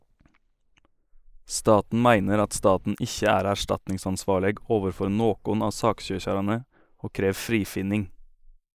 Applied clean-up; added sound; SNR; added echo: neural mask model Resemble Enhance denoiser.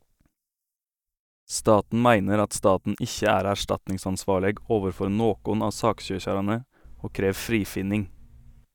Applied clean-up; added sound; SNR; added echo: neural mask model DeepFilterNet 3.